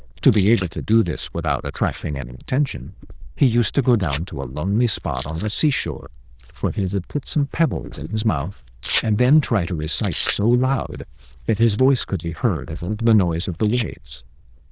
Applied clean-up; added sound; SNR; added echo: neural diffusion model UNIVERSE++.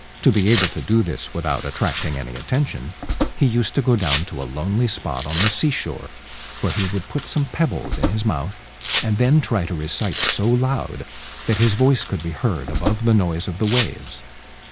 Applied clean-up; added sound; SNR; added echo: none; Domestic sounds, home sounds; 8 dB; none.